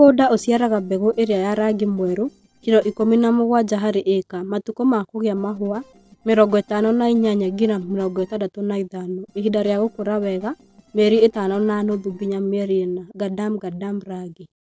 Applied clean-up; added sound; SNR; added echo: neural separator model SepFormer DNS4.